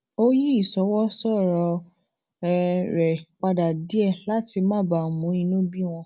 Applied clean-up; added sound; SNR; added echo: none; none; none; none.